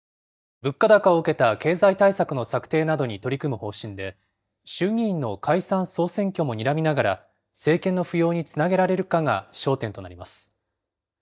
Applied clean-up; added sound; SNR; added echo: neural mask model DeepFilterNet 3.